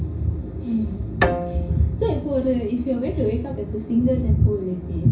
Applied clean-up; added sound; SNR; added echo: none; Bowed string instrument; 8 dB; reverberation time 0.4 s.